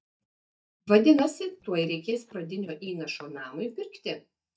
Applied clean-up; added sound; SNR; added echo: neural mask model DeepFilterNet 3.